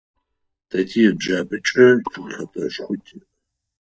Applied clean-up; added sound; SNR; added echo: neural mask model DeepFilterNet 3.